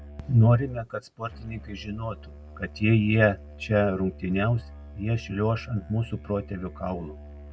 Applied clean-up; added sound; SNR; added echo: none; Musical instrument; 17 dB; none.